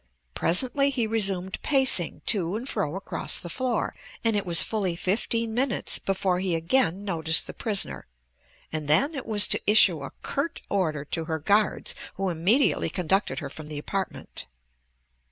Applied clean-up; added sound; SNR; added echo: none; none; none; none.